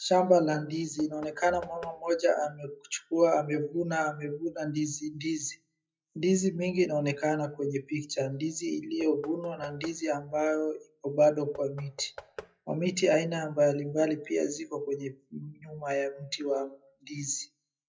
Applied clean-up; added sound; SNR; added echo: classical method WPE with log-MMSE.